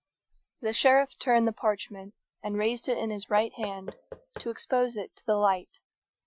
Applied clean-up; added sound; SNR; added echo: classical method Wiener filter.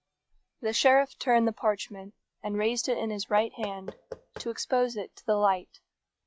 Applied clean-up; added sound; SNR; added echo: classical method log-MMSE.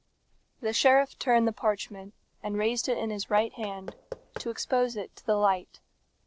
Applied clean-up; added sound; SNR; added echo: neural separator model SepFormer DNS4.